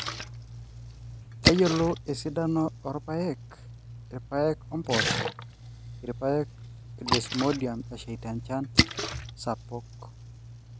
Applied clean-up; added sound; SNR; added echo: none; Splash, splatter; 2 dB; none.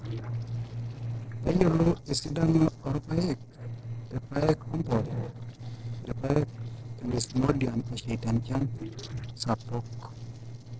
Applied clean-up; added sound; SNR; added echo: neural separator model SepFormer DNS4.